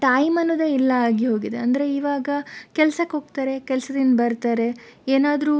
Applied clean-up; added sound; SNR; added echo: none; none; none; none.